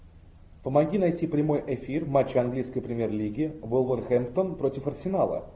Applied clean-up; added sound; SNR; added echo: none; none; none; none.